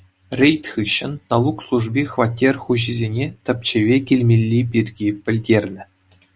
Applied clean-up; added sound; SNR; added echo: none; none; none; none.